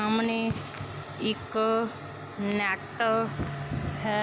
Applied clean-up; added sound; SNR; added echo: none; Fire; 14 dB; none.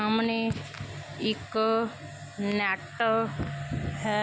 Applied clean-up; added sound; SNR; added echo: none; none; none; none.